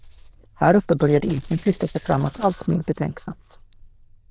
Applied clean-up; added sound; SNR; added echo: neural diffusion model UNIVERSE++.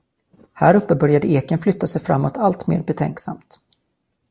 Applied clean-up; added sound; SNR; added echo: none; none; none; none.